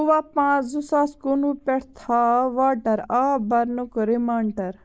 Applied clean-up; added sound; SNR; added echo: neural mask model Resemble Enhance denoiser.